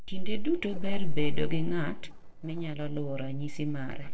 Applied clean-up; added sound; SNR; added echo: neural separator model SepFormer DNS4.